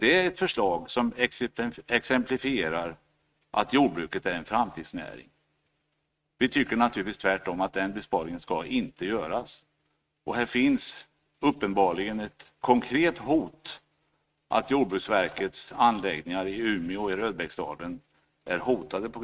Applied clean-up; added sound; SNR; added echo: neural mask model RNNoise.